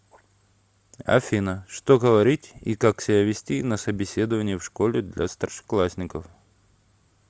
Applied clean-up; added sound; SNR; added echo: none; none; none; none.